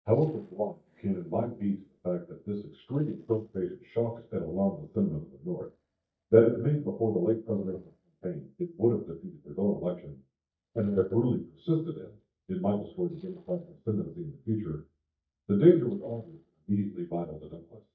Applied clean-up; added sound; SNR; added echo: neural mask model DeepFilterNet 3.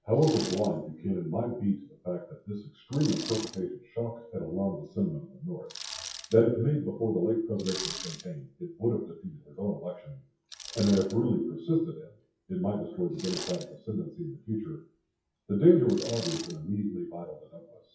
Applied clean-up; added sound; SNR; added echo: classical method WPE with log-MMSE.